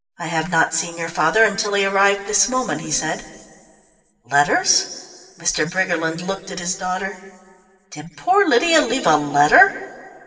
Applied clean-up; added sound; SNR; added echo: none; none; none; reverberation time 1.9 s.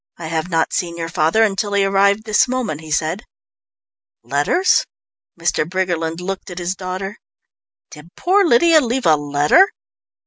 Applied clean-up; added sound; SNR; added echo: none; none; none; none.